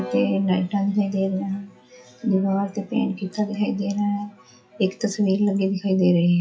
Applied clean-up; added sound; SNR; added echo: classical method WPE with log-MMSE.